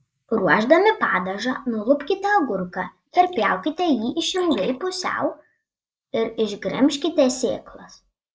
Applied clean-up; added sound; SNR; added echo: neural mask model Resemble Enhance denoiser.